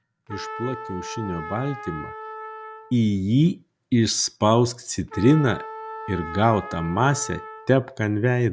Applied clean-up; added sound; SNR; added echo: none; Trumpet; 14 dB; none.